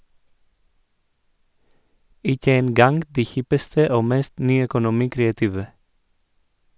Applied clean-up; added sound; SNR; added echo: none; none; none; none.